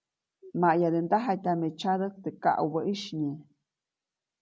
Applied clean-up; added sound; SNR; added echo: none; none; none; none.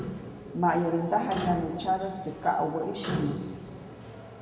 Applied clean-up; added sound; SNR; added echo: none; Clock; 7 dB; reverberation time 2.1 s.